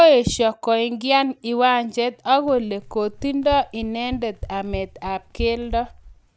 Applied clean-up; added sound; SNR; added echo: none; Run; 15 dB; none.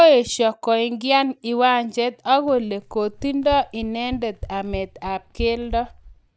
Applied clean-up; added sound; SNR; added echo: neural mask model DeepFilterNet 3.